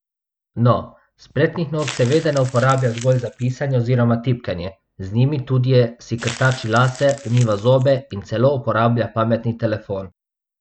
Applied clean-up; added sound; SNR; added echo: none; Crumpling, crinkling; 18 dB; none.